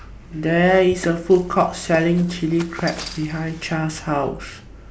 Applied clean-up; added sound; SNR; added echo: none; Run; 17 dB; none.